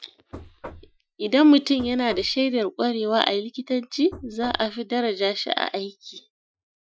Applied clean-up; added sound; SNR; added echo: classical method Wiener filter.